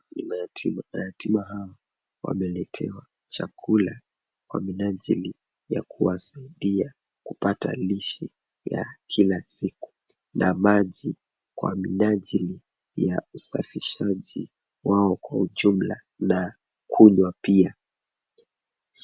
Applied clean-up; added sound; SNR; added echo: none; none; none; none.